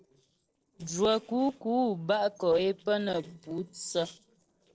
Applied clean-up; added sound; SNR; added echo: neural separator model SepFormer DNS4.